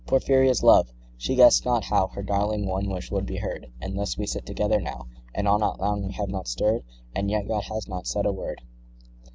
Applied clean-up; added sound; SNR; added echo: none; none; none; none.